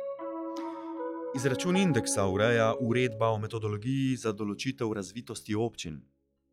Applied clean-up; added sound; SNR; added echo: classical method log-MMSE.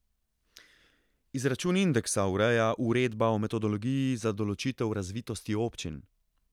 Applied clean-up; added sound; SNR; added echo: none; none; none; none.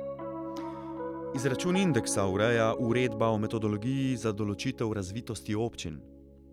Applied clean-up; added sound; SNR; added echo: none; Piano; 9 dB; none.